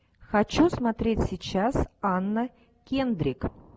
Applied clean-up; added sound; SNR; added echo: none; none; none; none.